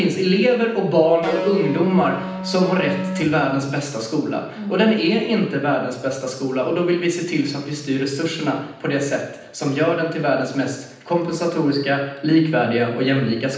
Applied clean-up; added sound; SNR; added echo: none; Electric guitar; 6 dB; reverberation time 0.9 s.